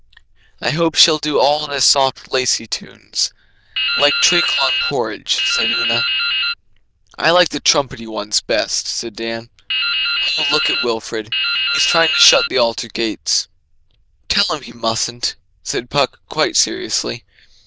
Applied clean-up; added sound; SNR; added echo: neural diffusion model UNIVERSE++.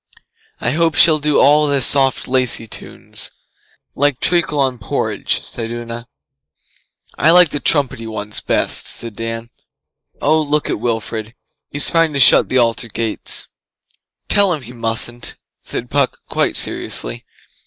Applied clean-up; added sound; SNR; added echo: neural mask model Resemble Enhance denoiser.